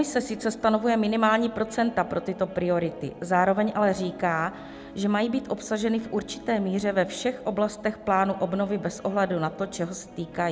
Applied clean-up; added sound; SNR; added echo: none; Guitar; 19 dB; none.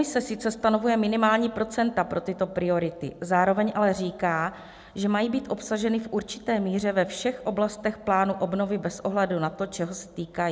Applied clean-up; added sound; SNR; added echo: none; none; none; none.